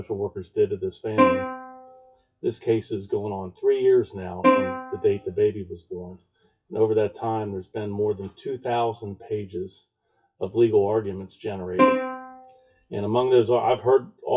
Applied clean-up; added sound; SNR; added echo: classical method WPE with log-MMSE.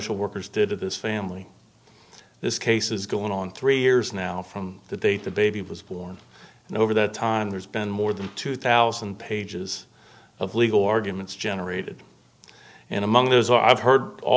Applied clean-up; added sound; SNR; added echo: none; none; none; none.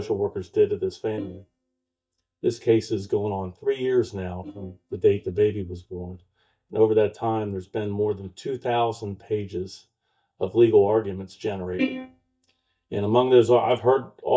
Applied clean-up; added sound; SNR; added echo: neural mask model DeepFilterNet 3.